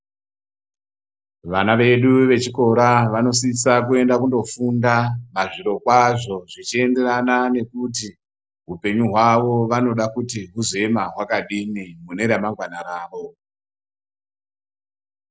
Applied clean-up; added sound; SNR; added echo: none; none; none; none.